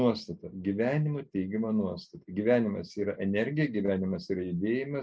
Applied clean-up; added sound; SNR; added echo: none; none; none; none.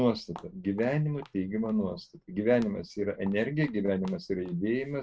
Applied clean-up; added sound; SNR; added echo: neural mask model RNNoise.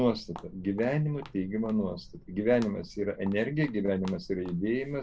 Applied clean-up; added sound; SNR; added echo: none; Walk, footsteps; 20 dB; none.